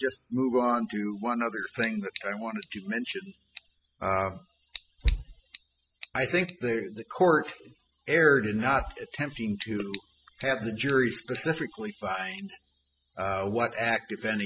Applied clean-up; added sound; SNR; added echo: classical method spectral subtraction.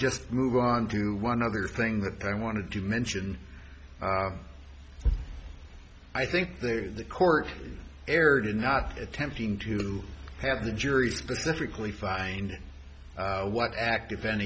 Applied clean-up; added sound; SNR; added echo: none; none; none; none.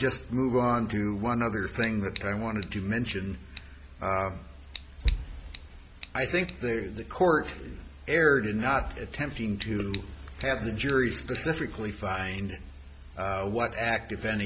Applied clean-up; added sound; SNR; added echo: none; Scissors; 15 dB; none.